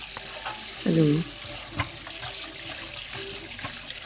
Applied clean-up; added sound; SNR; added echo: none; Sink (filling or washing) / Water tap, faucet; 5 dB; none.